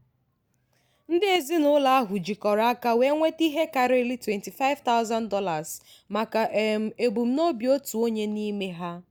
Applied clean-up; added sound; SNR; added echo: none; none; none; none.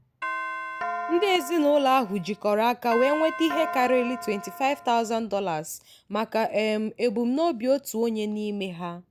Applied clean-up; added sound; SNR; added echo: none; Doorbell; 8 dB; none.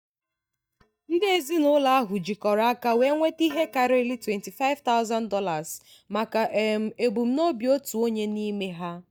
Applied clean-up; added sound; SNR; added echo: neural mask model DeepFilterNet 3.